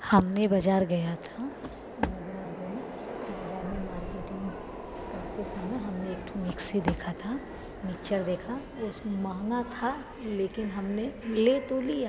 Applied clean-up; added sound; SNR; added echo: none; Walk, footsteps + Subway, metro, underground; 9 dB; none.